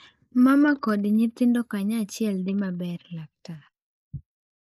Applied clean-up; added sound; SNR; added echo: neural mask model Resemble Enhance denoiser.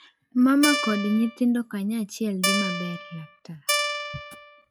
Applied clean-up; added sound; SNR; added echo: classical method log-MMSE.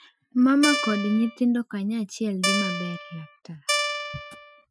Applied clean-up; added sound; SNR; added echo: classical method Wiener filter.